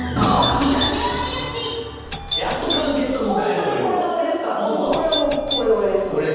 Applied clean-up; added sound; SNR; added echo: none; Doorbell; 8 dB; reverberation time 1.2 s.